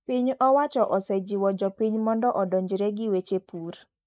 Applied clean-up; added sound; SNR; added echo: neural mask model Resemble Enhance denoiser.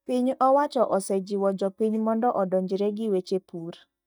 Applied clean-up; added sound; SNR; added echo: neural mask model DeepFilterNet 3.